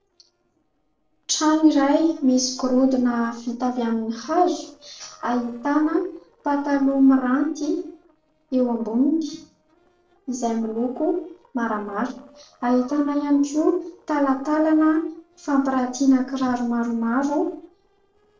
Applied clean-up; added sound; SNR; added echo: neural separator model SepFormer DNS4.